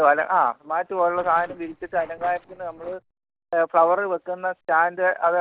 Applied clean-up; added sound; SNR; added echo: neural separator model SepFormer DNS4.